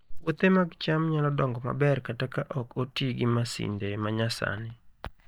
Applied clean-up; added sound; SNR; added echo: neural mask model DeepFilterNet 3.